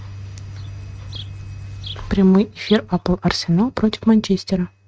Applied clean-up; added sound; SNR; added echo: neural mask model RNNoise.